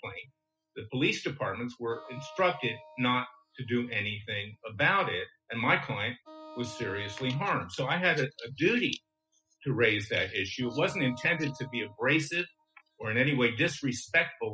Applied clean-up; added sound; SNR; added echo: classical method spectral subtraction.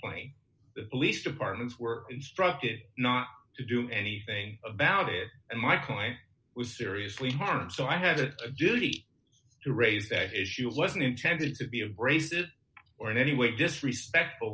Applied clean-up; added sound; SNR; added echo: none; none; none; none.